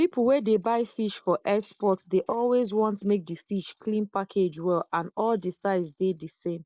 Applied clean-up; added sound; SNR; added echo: neural mask model Resemble Enhance denoiser.